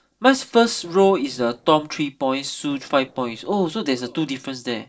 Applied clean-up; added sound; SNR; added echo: neural separator model SepFormer DNS4.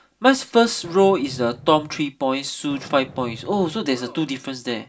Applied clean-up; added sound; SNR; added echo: none; Fireworks; 18 dB; reverberation time 0.2 s.